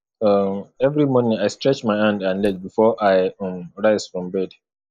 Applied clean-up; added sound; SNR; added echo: neural mask model Resemble Enhance denoiser.